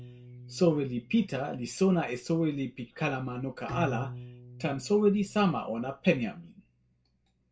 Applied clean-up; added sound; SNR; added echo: none; Bowed string instrument; 15 dB; reverberation time 0.2 s.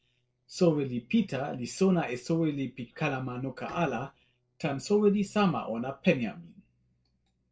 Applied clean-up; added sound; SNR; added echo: neural separator model SepFormer DNS4.